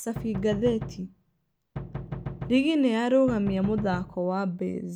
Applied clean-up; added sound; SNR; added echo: none; Knock; 11 dB; none.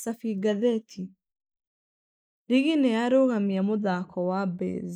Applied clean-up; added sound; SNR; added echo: neural mask model Resemble Enhance denoiser.